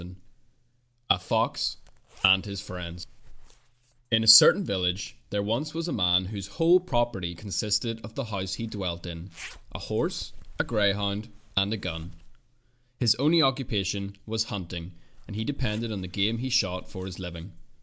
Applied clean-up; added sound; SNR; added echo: none; Zipper (clothing); 19 dB; none.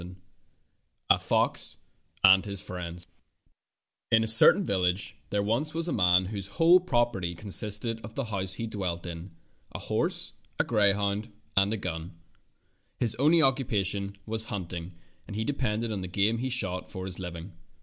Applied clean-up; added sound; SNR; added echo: none; none; none; none.